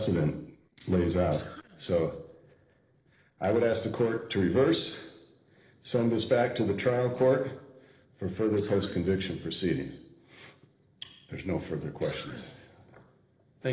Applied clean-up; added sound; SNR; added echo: neural separator model SepFormer DNS4.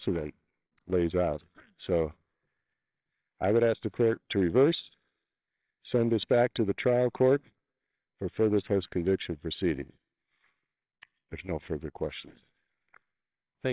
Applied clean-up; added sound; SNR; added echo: neural separator model SepFormer WHAMR!.